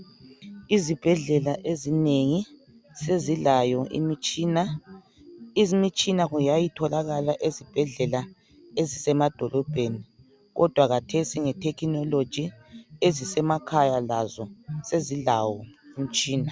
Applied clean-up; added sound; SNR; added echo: none; none; none; none.